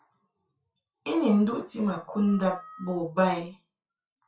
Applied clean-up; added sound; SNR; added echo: classical method WPE with log-MMSE.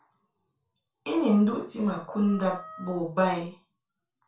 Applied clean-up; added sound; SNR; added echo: none; Wind instrument, woodwind instrument; 18 dB; reverberation time 0.3 s.